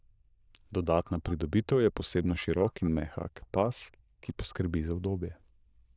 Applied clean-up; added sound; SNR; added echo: neural diffusion model UNIVERSE++.